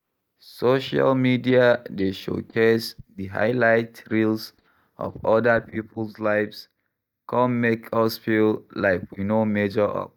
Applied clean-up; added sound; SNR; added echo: neural mask model DeepFilterNet 3.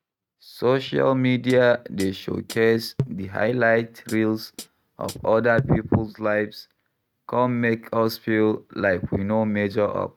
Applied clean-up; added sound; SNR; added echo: neural mask model RNNoise.